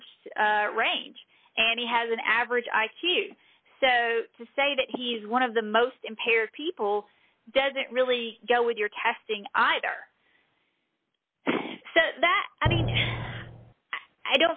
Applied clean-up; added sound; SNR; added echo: none; Drum; 2 dB; none.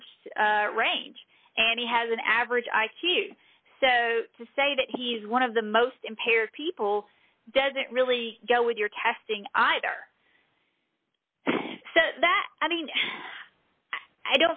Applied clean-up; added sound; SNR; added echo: none; none; none; none.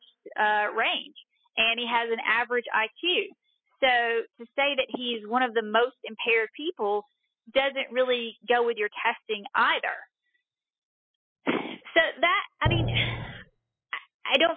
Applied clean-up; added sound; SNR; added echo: classical method spectral subtraction.